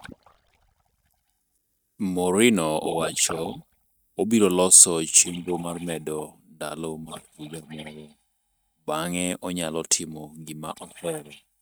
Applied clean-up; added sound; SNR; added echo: neural mask model DeepFilterNet 3.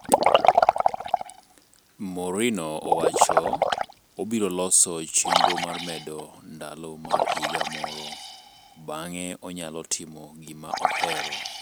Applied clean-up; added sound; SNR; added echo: none; Liquid; -4 dB; none.